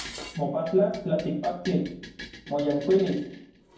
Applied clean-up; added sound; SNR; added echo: none; Dishes, pots, and pans; 16 dB; reverberation time 0.9 s.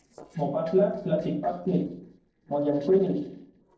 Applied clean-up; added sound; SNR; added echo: neural separator model SepFormer DNS4.